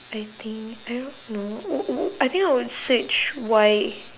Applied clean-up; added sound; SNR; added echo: none; none; none; none.